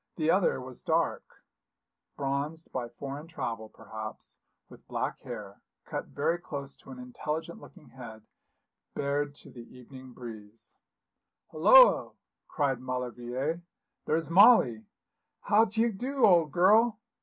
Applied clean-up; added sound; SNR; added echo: none; none; none; none.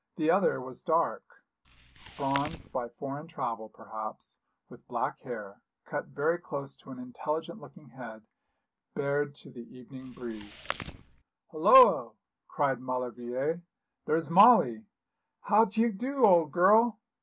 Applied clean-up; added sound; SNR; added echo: none; Chewing, mastication; 12 dB; none.